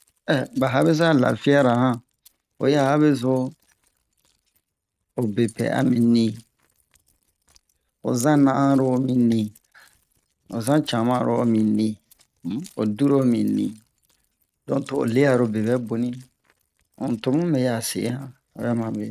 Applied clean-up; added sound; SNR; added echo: neural mask model RNNoise.